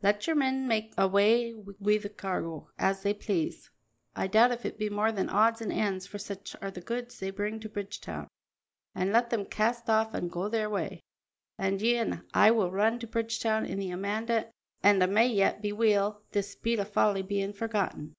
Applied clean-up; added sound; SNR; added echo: none; none; none; none.